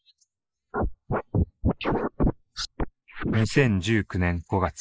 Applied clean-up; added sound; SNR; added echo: neural mask model Resemble Enhance denoiser.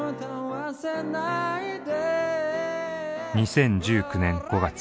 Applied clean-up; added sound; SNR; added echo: none; none; none; none.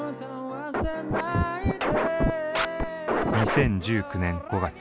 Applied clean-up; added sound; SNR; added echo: none; Scratching (performance technique); -1 dB; none.